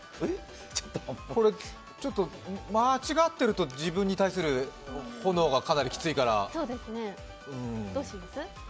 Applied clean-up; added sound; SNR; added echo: none; none; none; none.